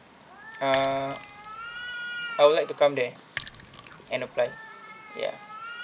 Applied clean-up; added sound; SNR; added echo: none; Cat + Sink (filling or washing); 11 dB; none.